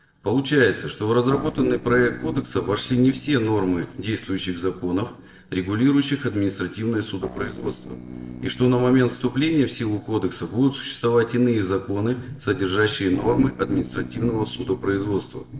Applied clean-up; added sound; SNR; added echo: neural separator model SepFormer DNS4.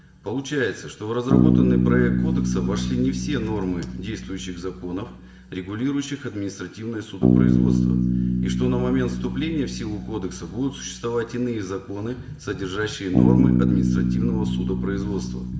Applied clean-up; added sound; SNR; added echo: none; Bass guitar; -4 dB; reverberation time 0.7 s.